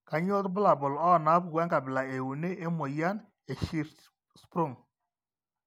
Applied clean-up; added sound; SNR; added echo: none; none; none; none.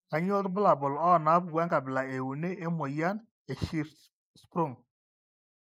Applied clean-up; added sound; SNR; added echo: neural mask model Resemble Enhance denoiser.